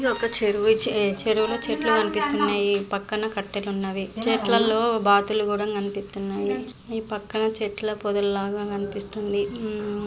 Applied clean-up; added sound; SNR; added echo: none; Wind instrument, woodwind instrument; 16 dB; none.